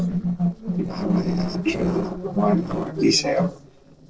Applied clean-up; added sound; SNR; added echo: neural separator model SepFormer DNS4.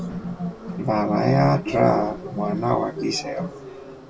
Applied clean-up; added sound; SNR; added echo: none; Subway, metro, underground; 15 dB; reverberation time 0.1 s.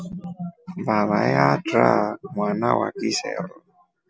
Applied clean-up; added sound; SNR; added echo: none; none; none; none.